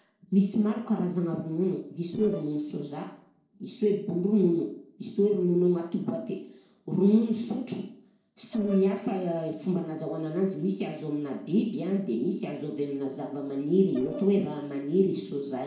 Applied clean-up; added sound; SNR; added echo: neural separator model SepFormer DNS4.